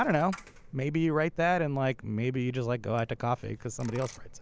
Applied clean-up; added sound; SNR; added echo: none; Coin (dropping); 19 dB; none.